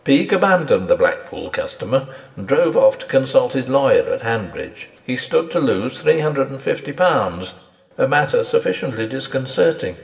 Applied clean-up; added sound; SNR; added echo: none; none; none; reverberation time 0.9 s.